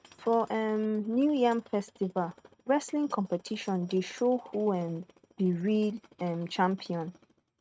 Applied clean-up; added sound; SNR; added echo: neural mask model RNNoise.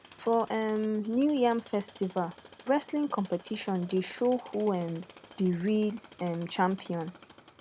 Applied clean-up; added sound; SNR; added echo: none; Tools; 20 dB; none.